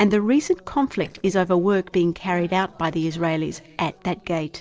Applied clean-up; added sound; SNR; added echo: neural separator model SepFormer DNS4.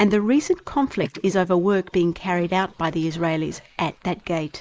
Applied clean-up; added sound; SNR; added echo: neural mask model Resemble Enhance denoiser.